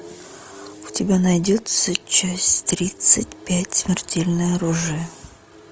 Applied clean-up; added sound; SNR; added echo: none; none; none; none.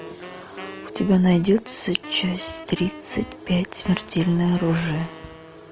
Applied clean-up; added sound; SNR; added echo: none; Wind instrument, woodwind instrument; 19 dB; none.